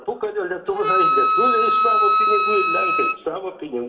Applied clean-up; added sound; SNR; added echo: none; Wind instrument, woodwind instrument; -5 dB; reverberation time 1.6 s.